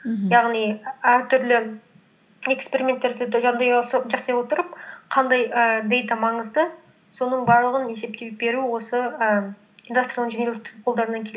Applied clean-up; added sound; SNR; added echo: none; none; none; none.